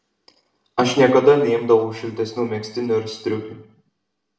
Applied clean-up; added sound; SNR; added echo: none; none; none; reverberation time 0.6 s.